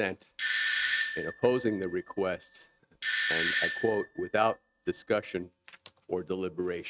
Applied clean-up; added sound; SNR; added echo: neural mask model RNNoise.